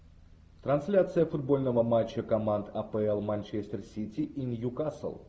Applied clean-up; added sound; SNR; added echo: none; none; none; none.